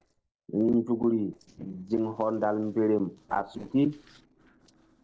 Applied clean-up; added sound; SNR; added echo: neural separator model SepFormer DNS4.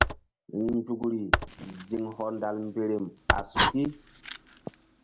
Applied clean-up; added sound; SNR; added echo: none; Computer keyboard + Fire; -2 dB; none.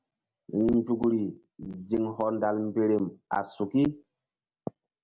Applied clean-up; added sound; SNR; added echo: none; none; none; none.